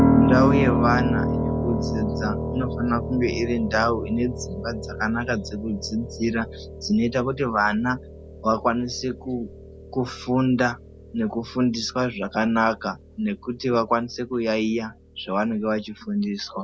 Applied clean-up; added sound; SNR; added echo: none; Piano; 3 dB; none.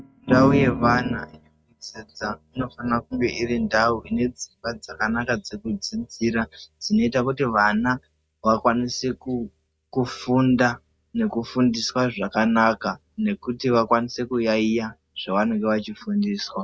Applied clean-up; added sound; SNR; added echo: neural mask model RNNoise.